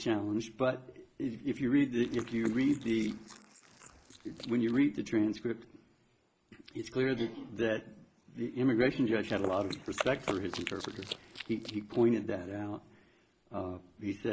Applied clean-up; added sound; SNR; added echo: neural mask model Resemble Enhance denoiser.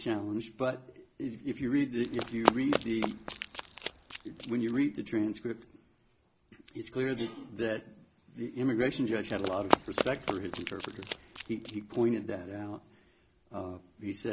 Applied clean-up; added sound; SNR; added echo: none; Run; 1 dB; none.